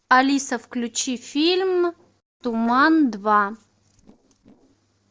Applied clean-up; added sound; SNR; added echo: neural separator model SepFormer DNS4.